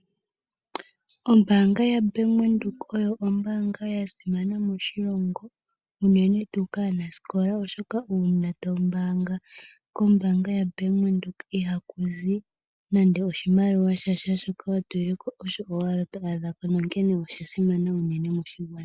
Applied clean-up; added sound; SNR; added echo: none; none; none; none.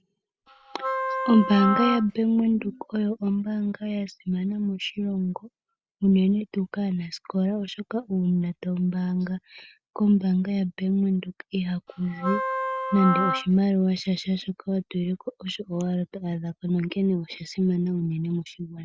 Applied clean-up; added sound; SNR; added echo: none; Wind instrument, woodwind instrument; 3 dB; none.